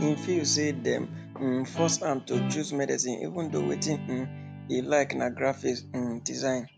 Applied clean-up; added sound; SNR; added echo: none; Guitar; 9 dB; none.